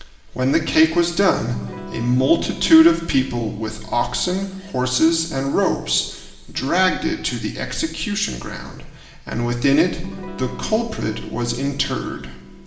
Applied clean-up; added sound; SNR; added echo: none; Electric guitar / Strum; 19 dB; reverberation time 1.2 s.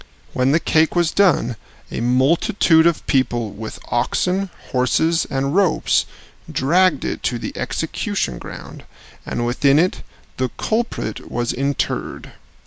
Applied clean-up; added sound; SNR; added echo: none; none; none; none.